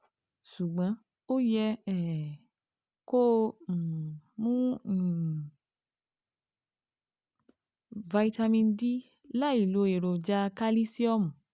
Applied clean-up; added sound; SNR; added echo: none; none; none; none.